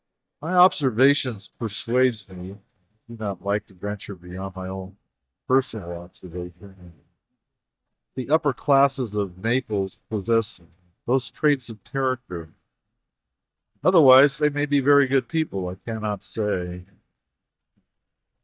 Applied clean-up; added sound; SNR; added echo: neural mask model DeepFilterNet 3.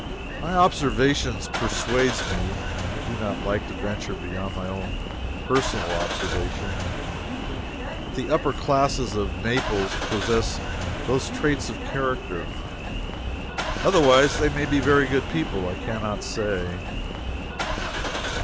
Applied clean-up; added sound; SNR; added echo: none; Engine starting / Car; 3 dB; none.